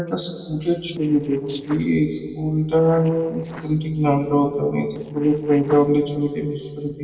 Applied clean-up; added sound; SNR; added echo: neural separator model SepFormer DNS4.